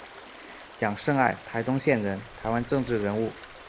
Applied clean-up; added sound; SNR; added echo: none; Stream; 17 dB; none.